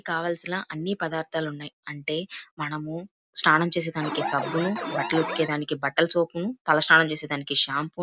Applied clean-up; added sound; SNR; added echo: none; Alarm; 5 dB; none.